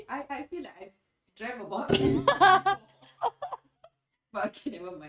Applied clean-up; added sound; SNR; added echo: neural mask model RNNoise.